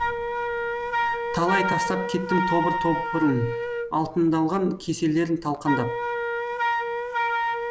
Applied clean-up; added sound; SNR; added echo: none; Wind instrument, woodwind instrument; 1 dB; none.